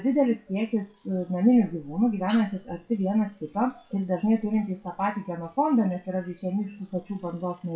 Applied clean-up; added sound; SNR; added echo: classical method WPE with log-MMSE.